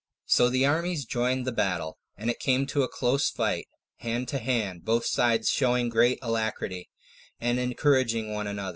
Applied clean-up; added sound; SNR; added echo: none; none; none; none.